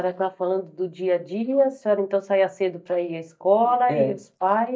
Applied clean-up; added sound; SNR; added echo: neural mask model DeepFilterNet 3.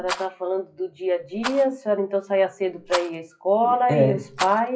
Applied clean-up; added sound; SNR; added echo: classical method WPE with log-MMSE.